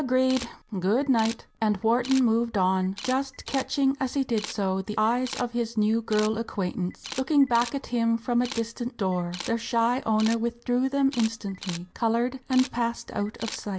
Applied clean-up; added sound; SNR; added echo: none; Camera; 17 dB; none.